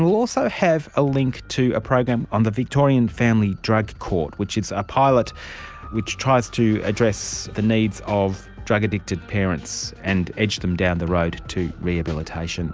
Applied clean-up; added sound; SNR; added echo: none; none; none; none.